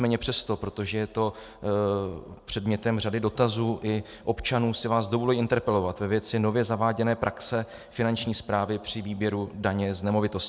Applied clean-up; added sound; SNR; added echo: none; none; none; none.